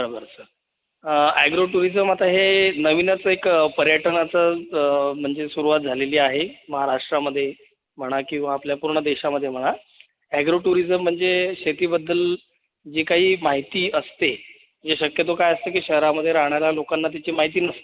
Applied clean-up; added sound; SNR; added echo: none; none; none; none.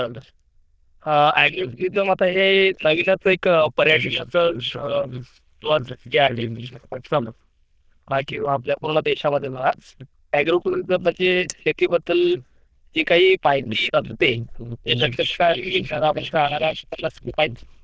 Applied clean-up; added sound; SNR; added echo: neural diffusion model UNIVERSE++.